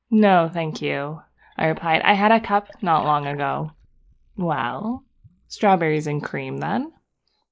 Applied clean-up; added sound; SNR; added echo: neural mask model Resemble Enhance denoiser.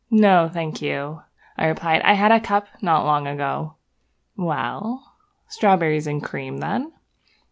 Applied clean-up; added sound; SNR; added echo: none; none; none; none.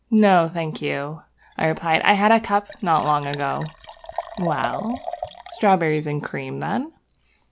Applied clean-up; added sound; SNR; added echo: none; Liquid; 15 dB; none.